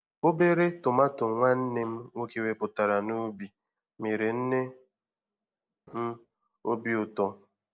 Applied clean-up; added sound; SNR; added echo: neural separator model SepFormer DNS4.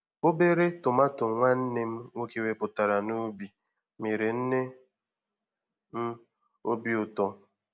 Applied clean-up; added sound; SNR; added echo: none; none; none; none.